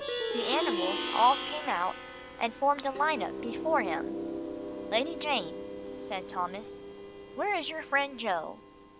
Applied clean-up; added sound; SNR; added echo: none; Plucked string instrument; 5 dB; none.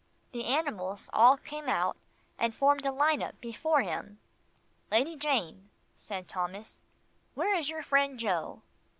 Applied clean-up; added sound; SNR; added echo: none; none; none; none.